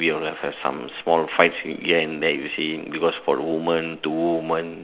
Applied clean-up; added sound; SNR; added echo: none; none; none; none.